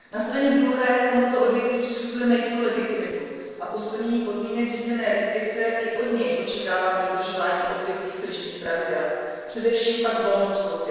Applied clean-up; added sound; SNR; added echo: neural separator model SepFormer DNS4.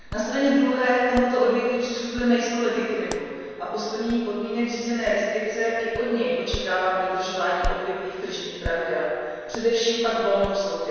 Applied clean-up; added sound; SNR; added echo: none; Hands; 15 dB; reverberation time 1.9 s.